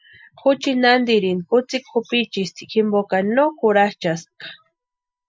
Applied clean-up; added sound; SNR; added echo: classical method Wiener filter.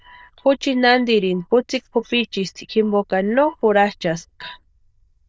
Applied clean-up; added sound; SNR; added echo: neural diffusion model UNIVERSE++.